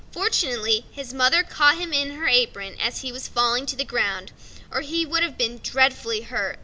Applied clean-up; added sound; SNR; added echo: none; none; none; none.